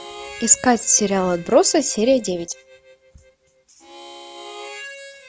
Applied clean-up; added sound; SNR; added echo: none; Harmonica; 18 dB; none.